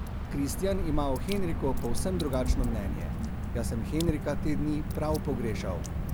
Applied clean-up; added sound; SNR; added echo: none; Drip / Water; -2 dB; none.